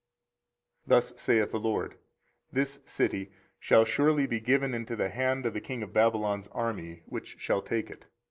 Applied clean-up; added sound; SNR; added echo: none; none; none; none.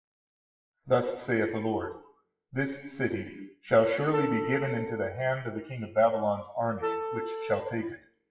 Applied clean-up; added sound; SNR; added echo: classical method WPE with log-MMSE.